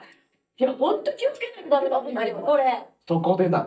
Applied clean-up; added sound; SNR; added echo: neural mask model DeepFilterNet 3.